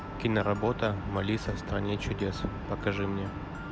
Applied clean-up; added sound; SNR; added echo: none; Mallet percussion; 16 dB; none.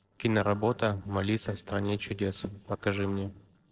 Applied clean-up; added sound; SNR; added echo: neural separator model SepFormer DNS4.